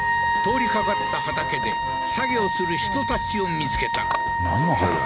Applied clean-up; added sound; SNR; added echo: none; Wind instrument, woodwind instrument; -2 dB; none.